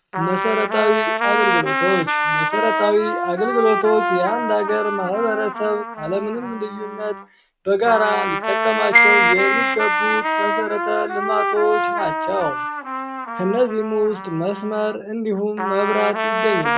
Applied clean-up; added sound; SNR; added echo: none; Glockenspiel + Trumpet; 0 dB; none.